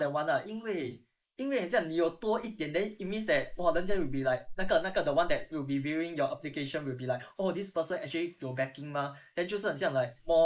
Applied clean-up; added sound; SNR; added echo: neural mask model Resemble Enhance denoiser.